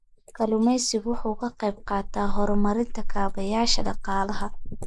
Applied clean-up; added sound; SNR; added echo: neural mask model Resemble Enhance denoiser.